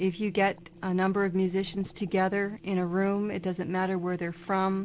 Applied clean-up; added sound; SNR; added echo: none; none; none; none.